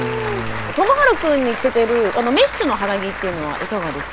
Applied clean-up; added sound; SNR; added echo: none; Applause; 8 dB; none.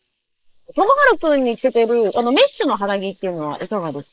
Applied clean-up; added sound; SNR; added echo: neural mask model Resemble Enhance denoiser.